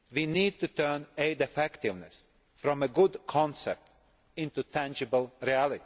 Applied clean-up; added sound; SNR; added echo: none; none; none; none.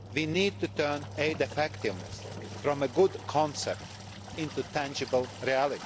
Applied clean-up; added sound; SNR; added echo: none; Engine; 12 dB; none.